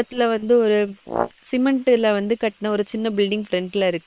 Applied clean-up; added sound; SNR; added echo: neural separator model SepFormer WHAM!.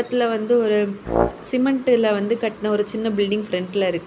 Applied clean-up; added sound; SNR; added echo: none; Brass instrument; 4 dB; none.